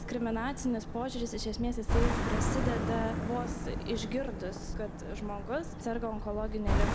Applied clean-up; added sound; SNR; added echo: none; Car passing by; -2 dB; none.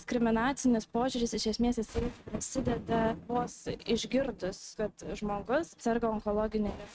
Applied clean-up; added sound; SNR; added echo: neural mask model RNNoise.